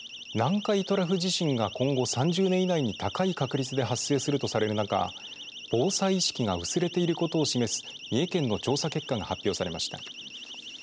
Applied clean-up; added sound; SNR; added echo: none; Siren; 14 dB; none.